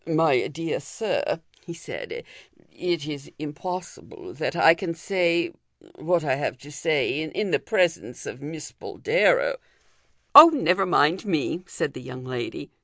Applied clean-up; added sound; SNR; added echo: none; none; none; none.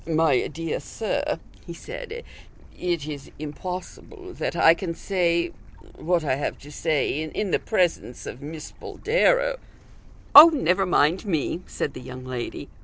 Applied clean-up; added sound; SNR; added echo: none; Stream / Bird; 19 dB; none.